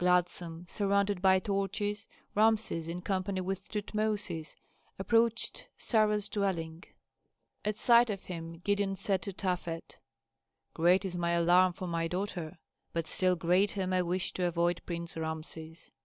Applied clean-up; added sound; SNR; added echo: none; none; none; none.